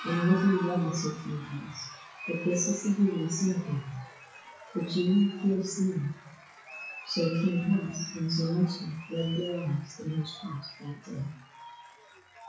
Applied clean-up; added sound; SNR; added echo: classical method WPE with log-MMSE.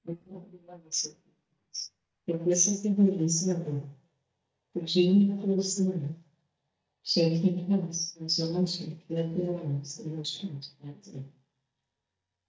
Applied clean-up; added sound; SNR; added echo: neural mask model DeepFilterNet 3.